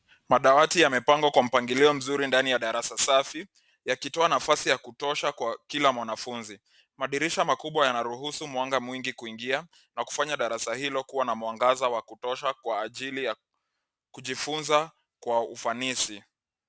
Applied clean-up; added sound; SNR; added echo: none; none; none; none.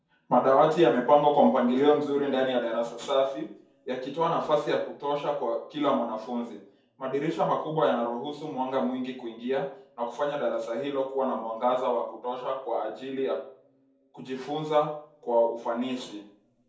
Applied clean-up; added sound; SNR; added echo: none; none; none; reverberation time 0.6 s.